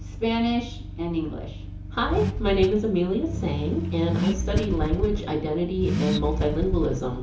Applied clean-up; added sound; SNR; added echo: none; Accelerating, revving, vroom / Car; 2 dB; reverberation time 0.7 s.